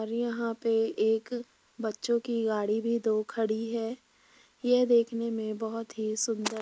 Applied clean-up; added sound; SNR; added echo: none; none; none; none.